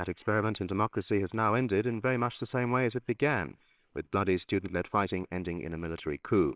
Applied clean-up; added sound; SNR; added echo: neural separator model SepFormer WHAMR!.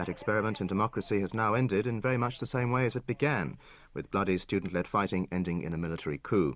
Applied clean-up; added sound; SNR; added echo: none; none; none; none.